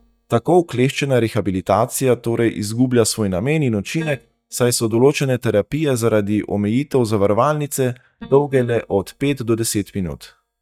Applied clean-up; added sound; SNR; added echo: neural mask model DeepFilterNet 3.